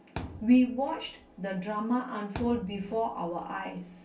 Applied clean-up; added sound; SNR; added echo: none; Thump, thud; 15 dB; reverberation time 0.2 s.